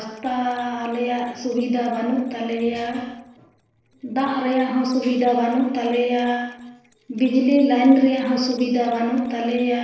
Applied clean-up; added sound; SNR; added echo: neural separator model SepFormer DNS4.